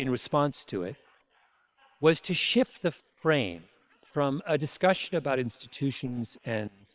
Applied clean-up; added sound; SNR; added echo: neural separator model SepFormer WHAM!.